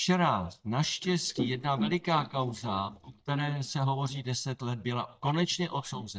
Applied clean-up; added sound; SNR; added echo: neural mask model DeepFilterNet 3.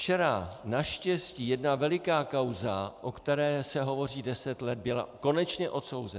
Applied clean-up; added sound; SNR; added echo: none; none; none; none.